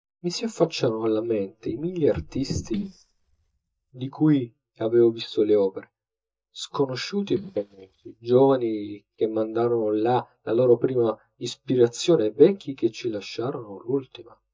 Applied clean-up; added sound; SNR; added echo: neural mask model DeepFilterNet 3.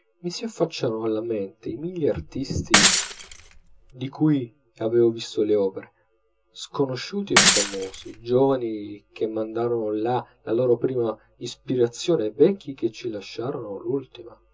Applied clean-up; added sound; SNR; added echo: none; Shatter / Crushing; -3 dB; reverberation time 0.2 s.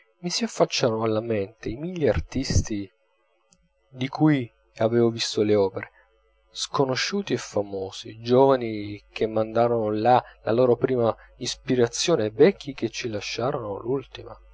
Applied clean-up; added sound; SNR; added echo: none; none; none; none.